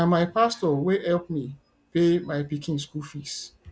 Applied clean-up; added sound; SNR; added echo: none; none; none; none.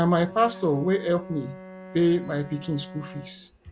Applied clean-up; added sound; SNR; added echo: none; Bowed string instrument; 16 dB; none.